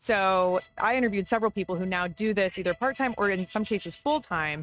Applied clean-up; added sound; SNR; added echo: neural mask model RNNoise.